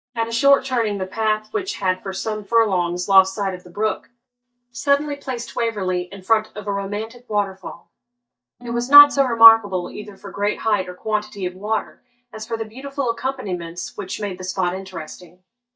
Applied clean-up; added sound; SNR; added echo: neural mask model DeepFilterNet 3.